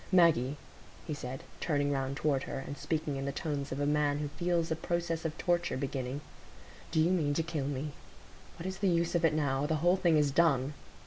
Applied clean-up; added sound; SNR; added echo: none; none; none; none.